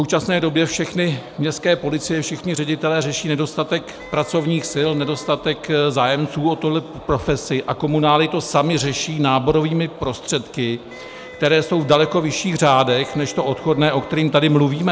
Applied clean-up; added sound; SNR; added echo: none; Wind instrument, woodwind instrument; 20 dB; none.